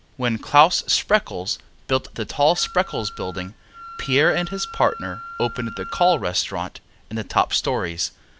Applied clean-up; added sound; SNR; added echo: none; Wind instrument, woodwind instrument; 17 dB; none.